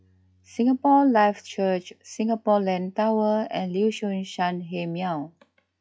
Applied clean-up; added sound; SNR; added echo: classical method log-MMSE.